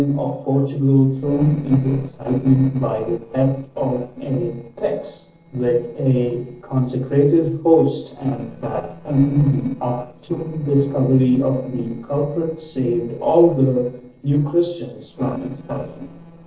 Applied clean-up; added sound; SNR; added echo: neural separator model SepFormer DNS4.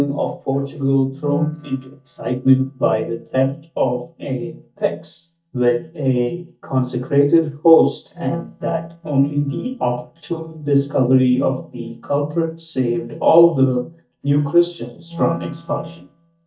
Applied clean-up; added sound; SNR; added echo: neural mask model DeepFilterNet 3.